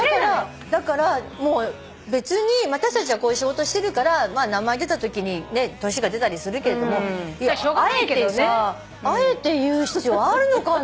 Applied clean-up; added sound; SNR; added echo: none; none; none; none.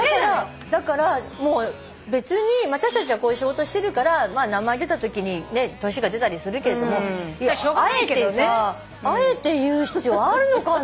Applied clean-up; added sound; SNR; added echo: none; Shatter; 13 dB; none.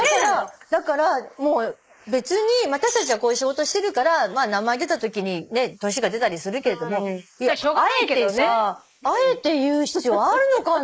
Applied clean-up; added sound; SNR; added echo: neural mask model Resemble Enhance denoiser.